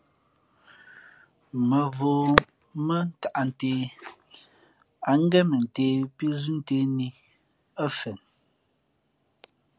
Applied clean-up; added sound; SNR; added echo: none; none; none; none.